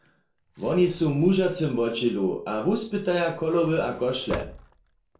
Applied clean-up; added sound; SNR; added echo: none; Sliding door; 20 dB; reverberation time 0.3 s.